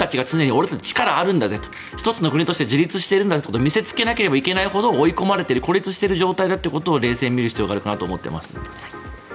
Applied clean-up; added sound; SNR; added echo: none; Ratchet, pawl / Percussion; 15 dB; none.